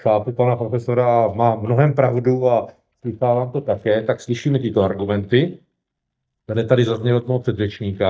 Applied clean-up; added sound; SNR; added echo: neural mask model DeepFilterNet 3.